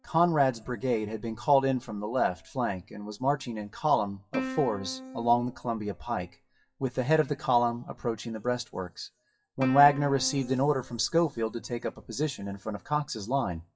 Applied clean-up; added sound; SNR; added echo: classical method WPE with log-MMSE.